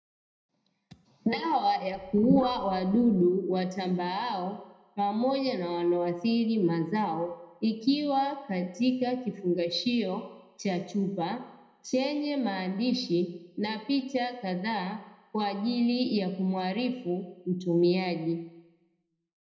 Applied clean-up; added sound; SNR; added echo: none; Gurgling / Liquid; 5 dB; reverberation time 0.7 s.